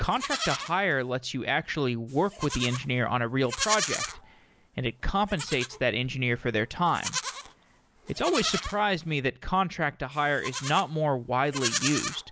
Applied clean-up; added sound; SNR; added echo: none; Livestock, farm animals, working animals; 8 dB; none.